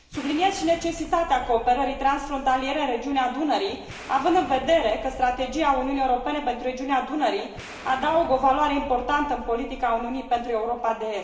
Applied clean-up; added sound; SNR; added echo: none; Explosion; 17 dB; reverberation time 0.9 s.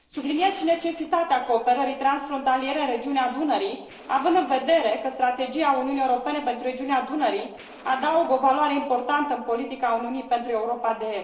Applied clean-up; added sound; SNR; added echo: neural separator model SepFormer DNS4.